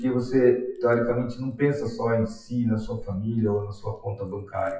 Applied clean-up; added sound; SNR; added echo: classical method WPE with log-MMSE.